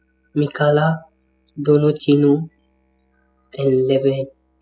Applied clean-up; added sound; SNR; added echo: classical method spectral subtraction.